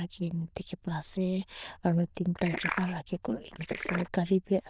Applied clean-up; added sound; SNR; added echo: neural diffusion model UNIVERSE++.